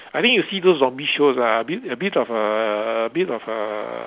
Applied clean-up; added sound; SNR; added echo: none; none; none; none.